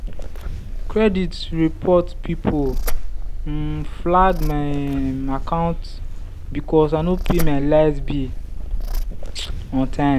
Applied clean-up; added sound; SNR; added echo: none; Purr; 1 dB; none.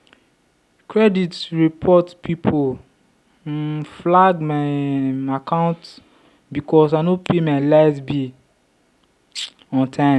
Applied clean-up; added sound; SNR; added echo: none; none; none; none.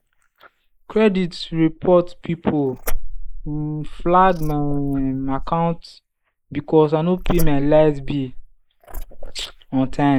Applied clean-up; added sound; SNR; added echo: neural mask model Resemble Enhance denoiser.